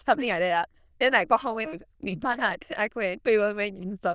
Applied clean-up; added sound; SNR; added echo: neural diffusion model UNIVERSE++.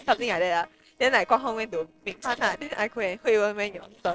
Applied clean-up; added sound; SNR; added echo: neural separator model SepFormer DNS4.